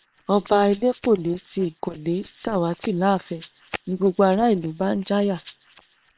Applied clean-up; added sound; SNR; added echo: neural separator model SepFormer WHAM!.